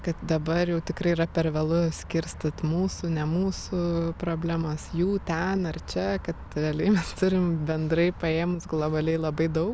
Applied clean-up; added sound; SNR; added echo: none; none; none; none.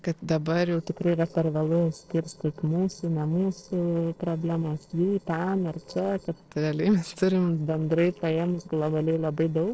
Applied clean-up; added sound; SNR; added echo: neural separator model SepFormer DNS4.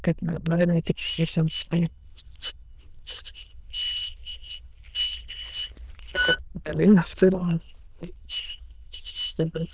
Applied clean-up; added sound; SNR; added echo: neural diffusion model UNIVERSE++.